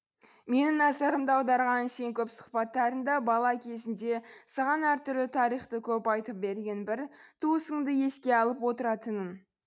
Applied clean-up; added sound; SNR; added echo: none; none; none; none.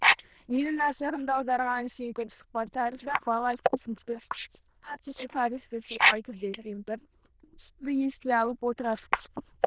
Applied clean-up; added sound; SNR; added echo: neural diffusion model UNIVERSE++.